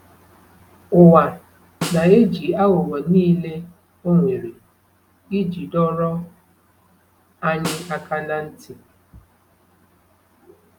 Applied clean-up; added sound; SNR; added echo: none; Snare drum; 14 dB; none.